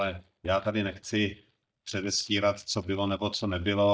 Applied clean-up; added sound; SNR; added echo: neural mask model DeepFilterNet 3.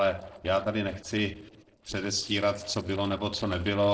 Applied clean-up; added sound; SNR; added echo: neural separator model SepFormer DNS4.